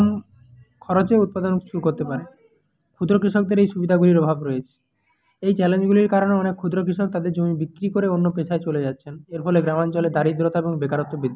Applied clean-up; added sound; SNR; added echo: none; none; none; none.